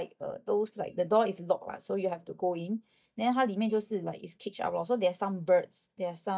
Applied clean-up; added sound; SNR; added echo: neural mask model DeepFilterNet 3.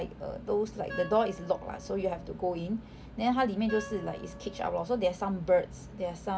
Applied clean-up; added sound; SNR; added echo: none; Wind instrument, woodwind instrument; 17 dB; none.